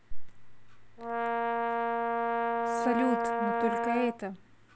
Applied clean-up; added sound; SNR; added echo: none; Brass instrument; -3 dB; none.